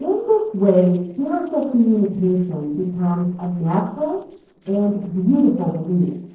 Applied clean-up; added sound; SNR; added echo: neural separator model SepFormer DNS4.